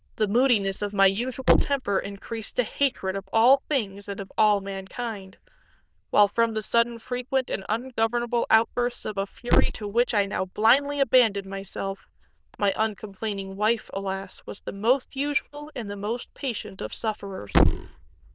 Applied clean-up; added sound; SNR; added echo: neural diffusion model UNIVERSE++.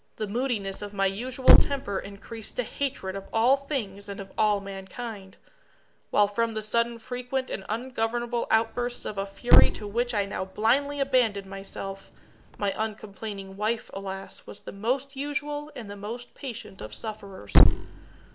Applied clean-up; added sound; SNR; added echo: none; Thump, thud; -2 dB; none.